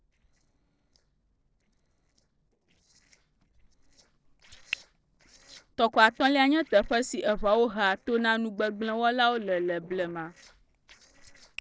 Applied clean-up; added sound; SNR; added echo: neural separator model SepFormer DNS4.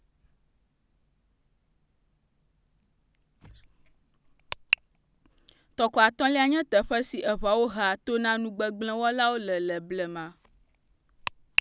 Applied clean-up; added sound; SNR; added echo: none; none; none; none.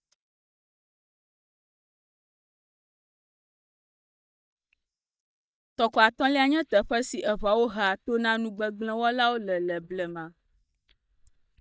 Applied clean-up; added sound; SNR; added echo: neural mask model DeepFilterNet 3.